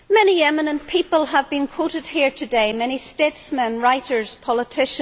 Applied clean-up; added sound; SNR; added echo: none; none; none; none.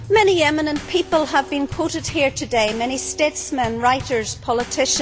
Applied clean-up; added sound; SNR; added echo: none; Bass drum / Snare drum / Drum kit; 15 dB; none.